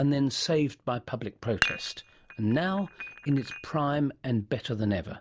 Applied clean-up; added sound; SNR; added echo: none; Dishes, pots, and pans; 8 dB; none.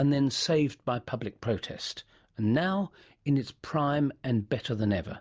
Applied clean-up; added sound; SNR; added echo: none; none; none; none.